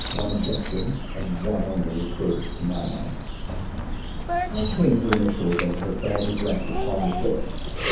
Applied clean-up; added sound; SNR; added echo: none; Bird vocalization, bird call, bird song; 1 dB; reverberation time 0.7 s.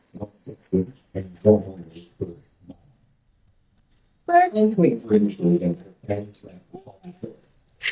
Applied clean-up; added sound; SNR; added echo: neural mask model DeepFilterNet 3.